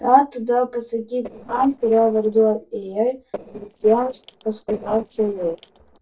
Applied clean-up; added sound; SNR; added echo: neural separator model SepFormer DNS4.